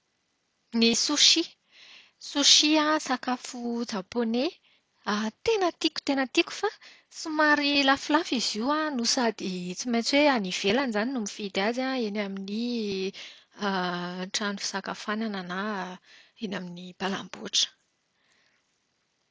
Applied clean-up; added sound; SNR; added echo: none; none; none; none.